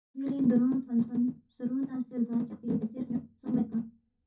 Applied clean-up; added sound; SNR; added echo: none; none; none; reverberation time 0.3 s.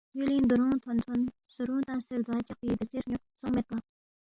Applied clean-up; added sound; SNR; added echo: none; none; none; none.